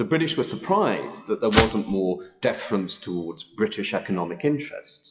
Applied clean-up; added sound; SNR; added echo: classical method WPE with log-MMSE.